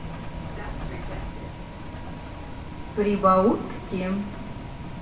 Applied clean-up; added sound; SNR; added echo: none; Bus; 7 dB; reverberation time 0.8 s.